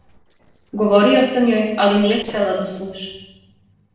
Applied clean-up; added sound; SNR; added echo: neural separator model SepFormer DNS4.